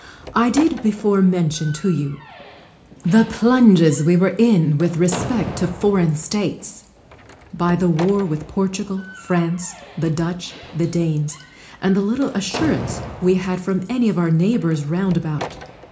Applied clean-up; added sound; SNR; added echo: none; Slam; 16 dB; reverberation time 0.4 s.